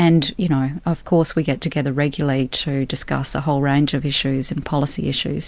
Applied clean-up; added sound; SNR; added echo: none; none; none; none.